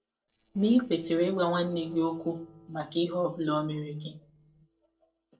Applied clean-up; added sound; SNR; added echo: neural separator model SepFormer DNS4.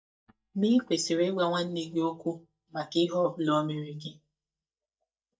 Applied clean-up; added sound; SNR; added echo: neural mask model DeepFilterNet 3.